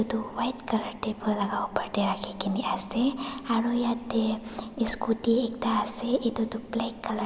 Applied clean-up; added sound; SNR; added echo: none; none; none; none.